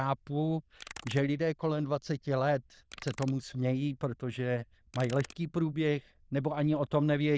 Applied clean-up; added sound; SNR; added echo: neural diffusion model UNIVERSE++.